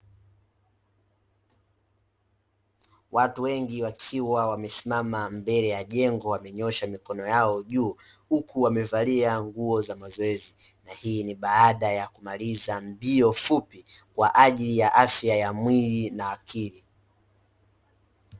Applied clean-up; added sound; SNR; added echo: none; none; none; none.